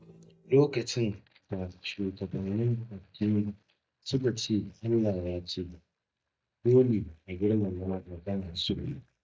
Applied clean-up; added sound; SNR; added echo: neural mask model DeepFilterNet 3.